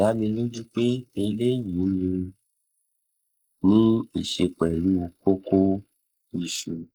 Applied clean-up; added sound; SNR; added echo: neural mask model Resemble Enhance denoiser.